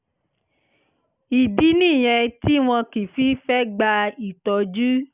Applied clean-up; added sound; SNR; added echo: none; none; none; none.